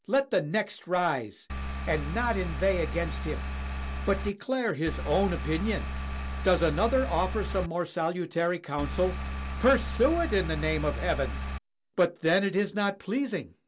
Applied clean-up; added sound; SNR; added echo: none; Engine; 4 dB; none.